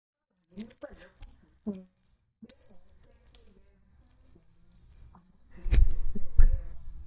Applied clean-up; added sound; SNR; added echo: neural mask model DeepFilterNet 3.